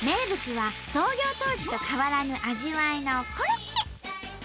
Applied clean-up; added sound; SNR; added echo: none; none; none; none.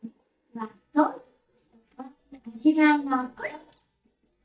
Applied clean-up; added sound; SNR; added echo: neural mask model DeepFilterNet 3.